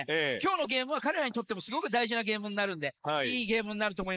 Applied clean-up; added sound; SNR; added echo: neural mask model Resemble Enhance denoiser.